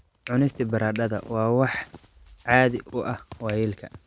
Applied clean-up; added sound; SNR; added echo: none; Finger snapping + Squeak / Walk, footsteps; 20 dB; none.